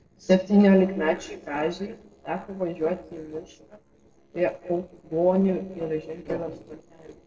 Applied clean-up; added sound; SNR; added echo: neural separator model SepFormer DNS4.